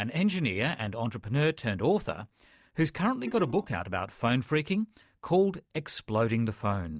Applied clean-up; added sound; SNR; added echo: neural mask model DeepFilterNet 3.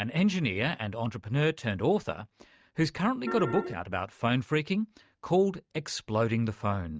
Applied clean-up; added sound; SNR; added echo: neural mask model RNNoise.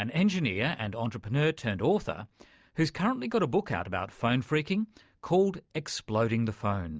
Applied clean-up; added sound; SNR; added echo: none; none; none; none.